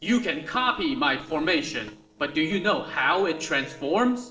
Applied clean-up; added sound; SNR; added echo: neural separator model SepFormer DNS4.